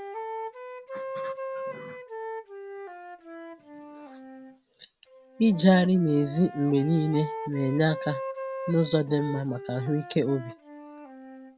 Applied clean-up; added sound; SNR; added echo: none; Wind instrument, woodwind instrument; 10 dB; none.